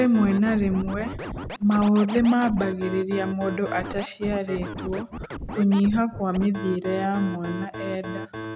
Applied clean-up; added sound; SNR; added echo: none; Scratching (performance technique); 10 dB; none.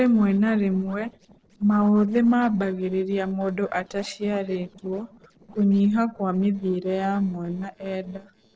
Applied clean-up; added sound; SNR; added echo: neural separator model SepFormer DNS4.